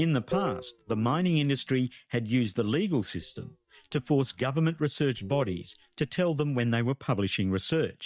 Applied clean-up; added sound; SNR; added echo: neural mask model DeepFilterNet 3.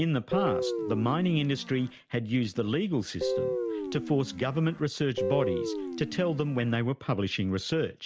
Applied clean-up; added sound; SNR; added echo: none; Guitar; 4 dB; none.